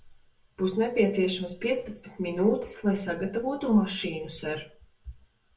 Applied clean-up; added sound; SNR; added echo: none; none; none; reverberation time 0.1 s.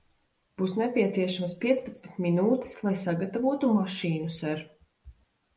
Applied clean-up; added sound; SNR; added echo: none; none; none; none.